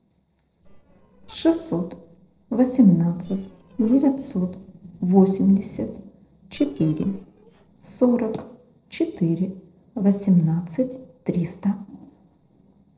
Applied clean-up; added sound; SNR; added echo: neural separator model SepFormer DNS4.